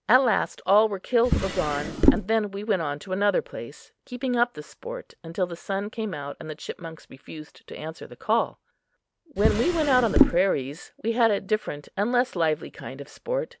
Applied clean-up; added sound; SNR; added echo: none; Drawer open or close; -3 dB; none.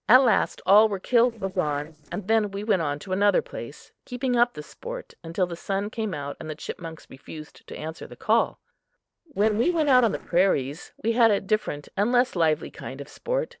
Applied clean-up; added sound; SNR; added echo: neural separator model SepFormer DNS4.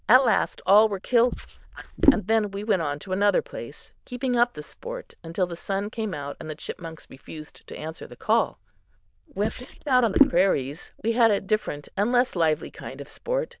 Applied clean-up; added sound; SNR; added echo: neural diffusion model UNIVERSE++.